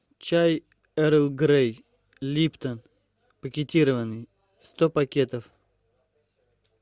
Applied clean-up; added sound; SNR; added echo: none; none; none; none.